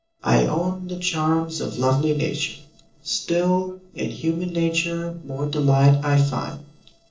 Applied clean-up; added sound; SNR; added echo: neural separator model SepFormer DNS4.